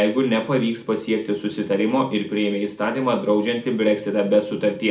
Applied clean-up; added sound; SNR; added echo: none; none; none; reverberation time 0.4 s.